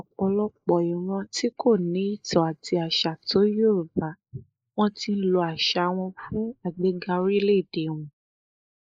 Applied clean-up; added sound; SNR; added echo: neural mask model Resemble Enhance denoiser.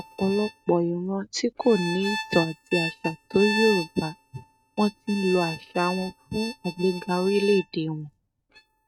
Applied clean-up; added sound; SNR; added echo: neural mask model RNNoise.